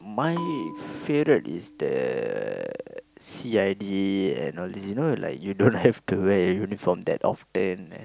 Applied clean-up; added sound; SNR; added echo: none; Bell; 16 dB; none.